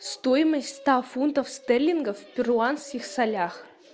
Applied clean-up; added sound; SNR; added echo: none; none; none; none.